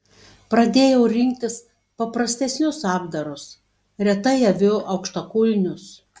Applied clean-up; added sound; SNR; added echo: none; none; none; none.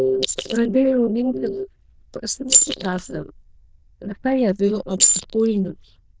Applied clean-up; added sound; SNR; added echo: neural diffusion model UNIVERSE++.